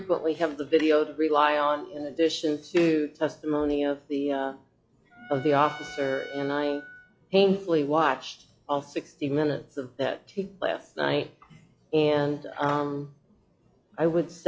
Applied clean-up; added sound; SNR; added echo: classical method log-MMSE.